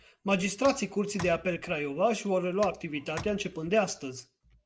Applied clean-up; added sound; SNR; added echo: none; Tick; 16 dB; none.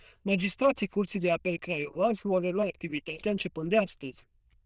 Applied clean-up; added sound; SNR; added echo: neural diffusion model UNIVERSE++.